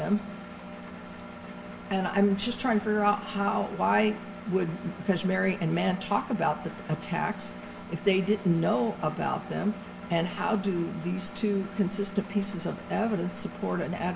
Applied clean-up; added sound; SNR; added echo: none; Engine; 13 dB; reverberation time 0.7 s.